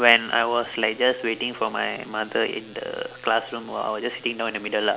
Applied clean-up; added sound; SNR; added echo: none; none; none; none.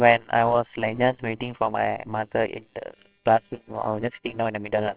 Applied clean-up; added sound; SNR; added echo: neural separator model SepFormer WHAMR!.